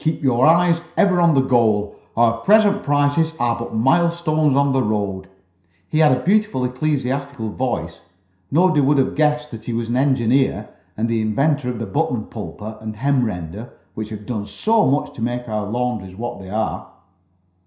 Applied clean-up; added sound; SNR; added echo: none; none; none; reverberation time 0.5 s.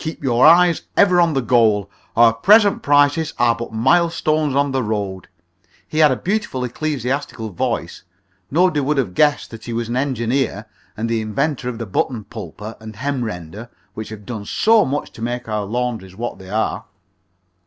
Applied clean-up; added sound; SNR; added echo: none; none; none; none.